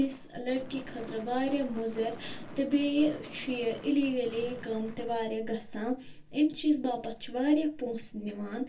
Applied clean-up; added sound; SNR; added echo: none; Gunshot, gunfire / Fireworks; 19 dB; reverberation time 0.2 s.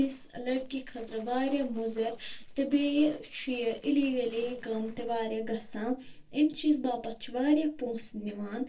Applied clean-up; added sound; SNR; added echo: neural separator model SepFormer DNS4.